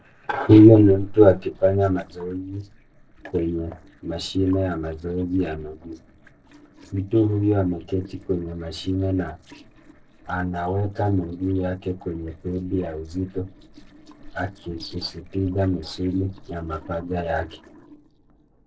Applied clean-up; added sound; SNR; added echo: neural separator model SepFormer DNS4.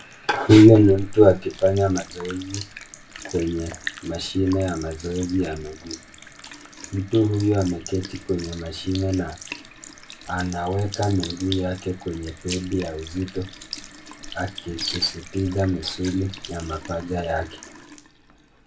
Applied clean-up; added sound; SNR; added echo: none; Sink (filling or washing) / Liquid; 16 dB; reverberation time 0.2 s.